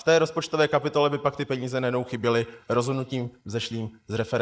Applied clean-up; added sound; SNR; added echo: neural mask model Resemble Enhance denoiser.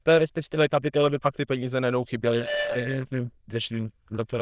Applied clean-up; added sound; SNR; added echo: neural diffusion model UNIVERSE++.